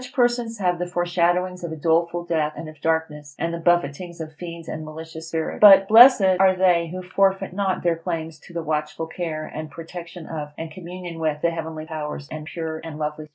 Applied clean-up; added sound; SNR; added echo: none; none; none; none.